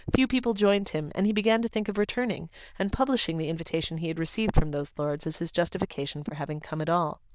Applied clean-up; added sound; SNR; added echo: neural diffusion model UNIVERSE++.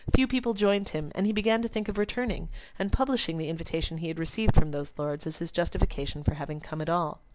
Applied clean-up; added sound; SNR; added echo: none; Bass drum; 9 dB; none.